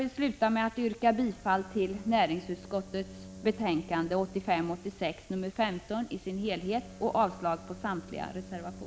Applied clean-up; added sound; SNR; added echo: none; Bowed string instrument; 18 dB; none.